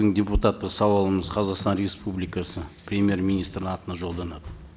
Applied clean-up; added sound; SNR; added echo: none; none; none; none.